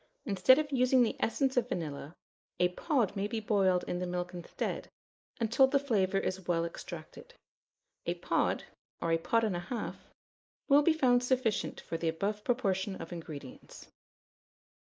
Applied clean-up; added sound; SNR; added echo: neural mask model Resemble Enhance denoiser.